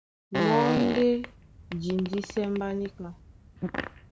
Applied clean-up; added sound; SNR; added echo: none; Fart; 4 dB; none.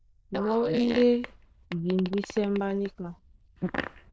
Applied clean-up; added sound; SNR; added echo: neural diffusion model UNIVERSE++.